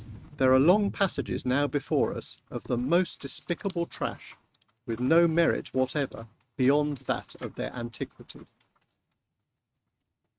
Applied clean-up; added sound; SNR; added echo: neural mask model RNNoise.